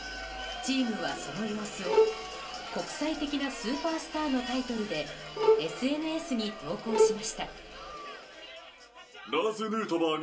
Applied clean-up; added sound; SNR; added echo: none; Bowed string instrument; -4 dB; reverberation time 0.2 s.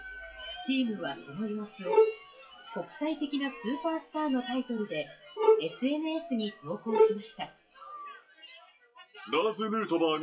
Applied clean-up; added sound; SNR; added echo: classical method WPE with log-MMSE.